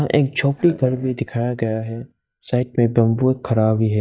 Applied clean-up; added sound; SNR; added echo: neural mask model DeepFilterNet 3.